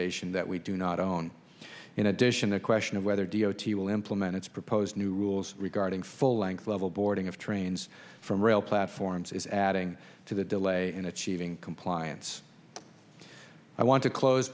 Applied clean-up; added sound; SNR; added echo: none; none; none; none.